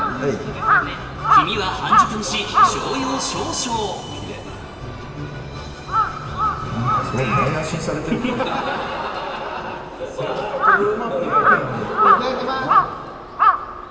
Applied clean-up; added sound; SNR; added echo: none; Crow; -3 dB; reverberation time 2.6 s.